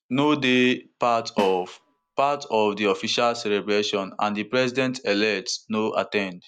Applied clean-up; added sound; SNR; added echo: none; Snare drum; 14 dB; none.